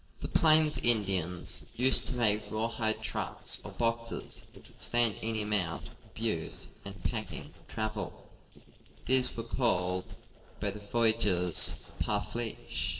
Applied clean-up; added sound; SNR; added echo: neural separator model SepFormer DNS4.